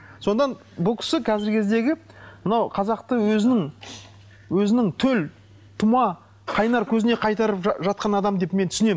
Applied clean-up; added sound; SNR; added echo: none; none; none; none.